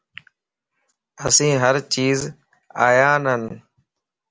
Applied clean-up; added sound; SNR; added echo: none; none; none; none.